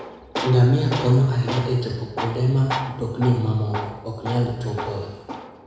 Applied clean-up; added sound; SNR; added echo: none; Tools; 10 dB; reverberation time 1.0 s.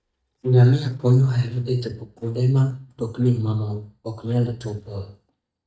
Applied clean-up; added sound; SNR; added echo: neural mask model DeepFilterNet 3.